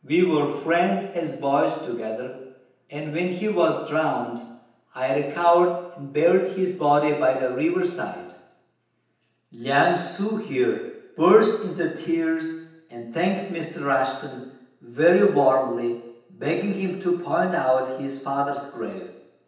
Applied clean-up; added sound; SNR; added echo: none; none; none; reverberation time 0.9 s.